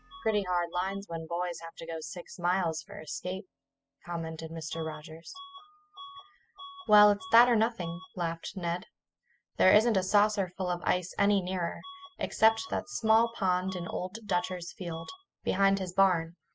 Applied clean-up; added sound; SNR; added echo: classical method spectral subtraction.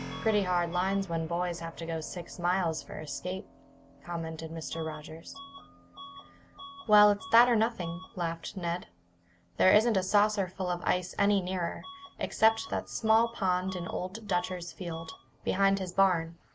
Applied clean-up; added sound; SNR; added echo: none; Keyboard (musical) + Bus / Alarm; 19 dB; none.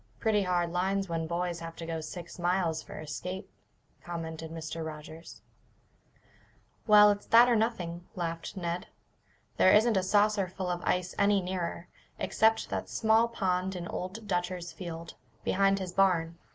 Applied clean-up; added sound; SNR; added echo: none; none; none; none.